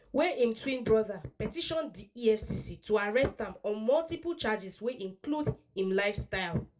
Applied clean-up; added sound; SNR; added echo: none; none; none; reverberation time 0.2 s.